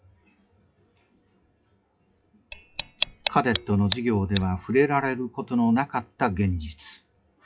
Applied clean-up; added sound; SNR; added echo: classical method WPE with log-MMSE.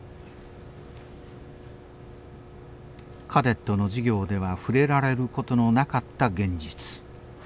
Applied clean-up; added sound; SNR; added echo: none; none; none; none.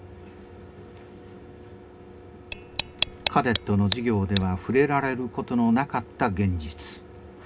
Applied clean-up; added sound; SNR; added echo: none; Tick; 7 dB; reverberation time 0.3 s.